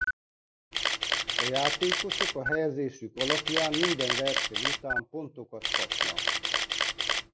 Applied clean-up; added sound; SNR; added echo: none; Camera; -3 dB; none.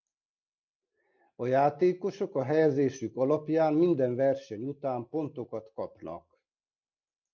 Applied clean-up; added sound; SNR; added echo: none; none; none; none.